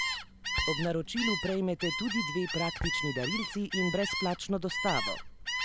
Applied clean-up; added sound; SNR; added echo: none; Gull, seagull; 2 dB; none.